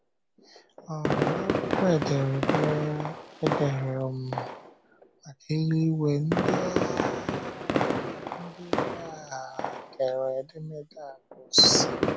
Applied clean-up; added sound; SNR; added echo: none; Fireworks; 1 dB; none.